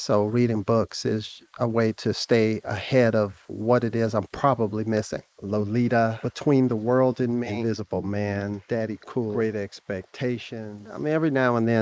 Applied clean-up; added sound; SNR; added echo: neural mask model Resemble Enhance denoiser.